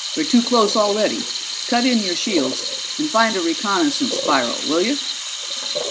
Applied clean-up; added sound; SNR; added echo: none; Sink (filling or washing) / Water tap, faucet; 4 dB; none.